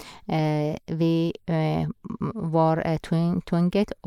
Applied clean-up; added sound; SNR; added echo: neural mask model Resemble Enhance denoiser.